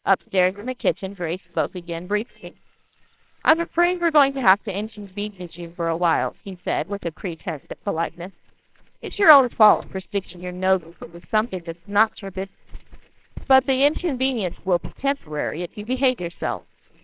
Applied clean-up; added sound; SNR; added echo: neural separator model SepFormer WHAMR!.